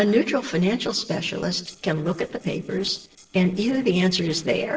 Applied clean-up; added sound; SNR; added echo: neural separator model SepFormer DNS4.